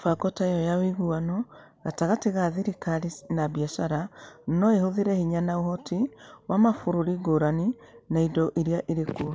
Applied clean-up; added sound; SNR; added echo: none; none; none; none.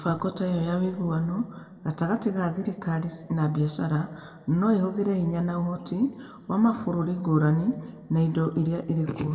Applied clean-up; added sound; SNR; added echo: none; none; none; reverberation time 1.7 s.